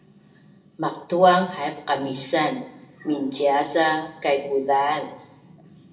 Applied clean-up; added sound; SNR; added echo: none; none; none; reverberation time 0.6 s.